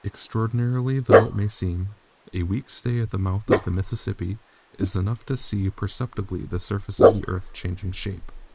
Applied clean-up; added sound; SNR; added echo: neural mask model Resemble Enhance denoiser.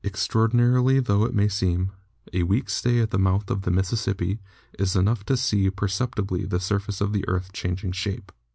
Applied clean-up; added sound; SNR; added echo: none; none; none; none.